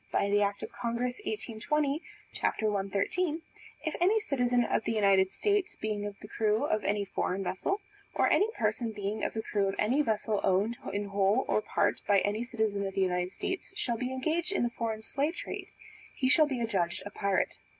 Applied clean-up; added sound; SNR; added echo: none; none; none; none.